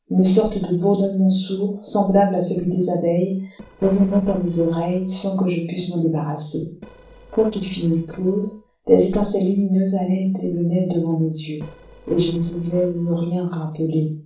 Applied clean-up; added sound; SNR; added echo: neural separator model SepFormer DNS4.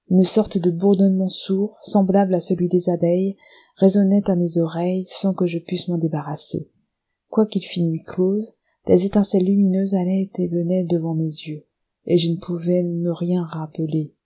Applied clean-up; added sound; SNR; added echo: none; none; none; none.